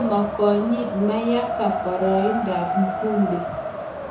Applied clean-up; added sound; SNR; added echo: none; Wind; 5 dB; reverberation time 0.7 s.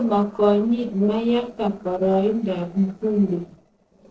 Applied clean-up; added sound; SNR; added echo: neural separator model SepFormer DNS4.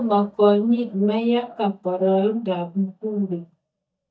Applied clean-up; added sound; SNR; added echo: neural mask model DeepFilterNet 3.